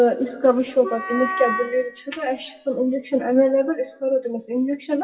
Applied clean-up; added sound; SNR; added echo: classical method WPE with log-MMSE.